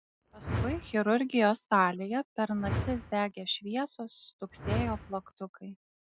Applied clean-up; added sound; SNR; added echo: none; Whoosh, swoosh, swish; 7 dB; none.